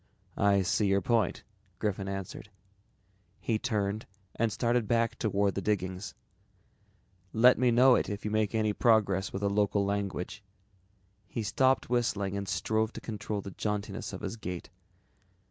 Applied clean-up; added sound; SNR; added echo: none; none; none; none.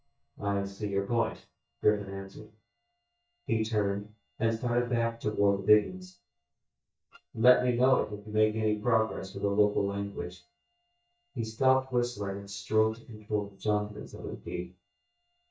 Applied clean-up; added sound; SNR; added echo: neural mask model DeepFilterNet 3.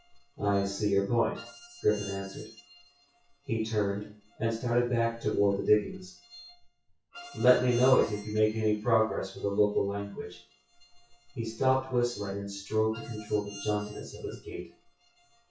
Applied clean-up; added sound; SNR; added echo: classical method WPE with log-MMSE.